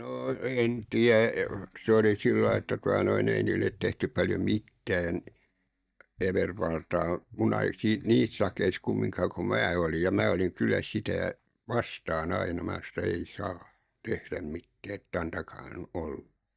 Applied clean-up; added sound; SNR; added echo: neural mask model DeepFilterNet 3.